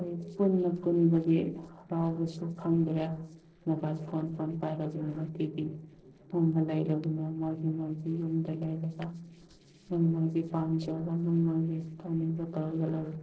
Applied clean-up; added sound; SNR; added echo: neural separator model SepFormer DNS4.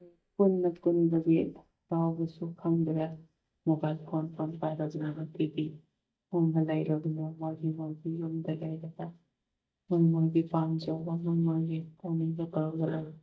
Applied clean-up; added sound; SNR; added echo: neural mask model DeepFilterNet 3.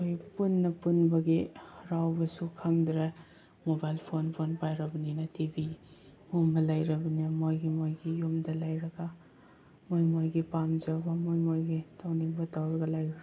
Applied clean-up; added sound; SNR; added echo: none; none; none; none.